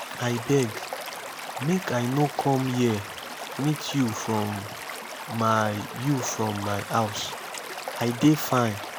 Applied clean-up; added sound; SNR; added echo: none; Stream / Liquid; 9 dB; none.